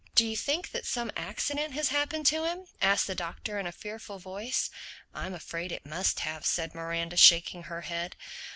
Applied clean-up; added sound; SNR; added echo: none; none; none; none.